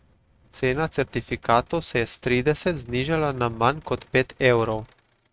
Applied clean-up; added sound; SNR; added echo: neural mask model RNNoise.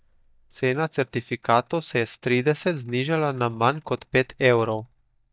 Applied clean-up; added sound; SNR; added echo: neural mask model DeepFilterNet 3.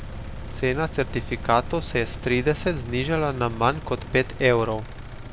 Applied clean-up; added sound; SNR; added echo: none; Engine; 10 dB; none.